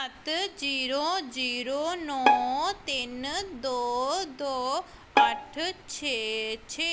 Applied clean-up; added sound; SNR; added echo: none; Bowed string instrument; -1 dB; none.